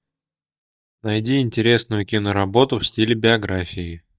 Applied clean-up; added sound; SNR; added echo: neural mask model DeepFilterNet 3.